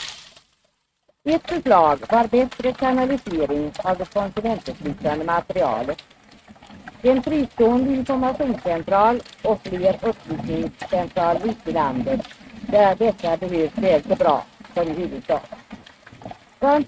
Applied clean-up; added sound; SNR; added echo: neural mask model RNNoise.